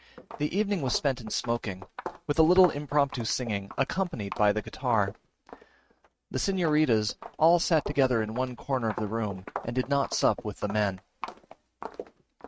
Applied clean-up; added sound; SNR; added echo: neural mask model RNNoise.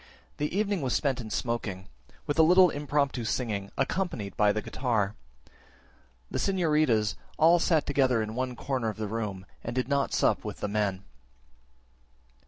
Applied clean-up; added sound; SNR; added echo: none; none; none; none.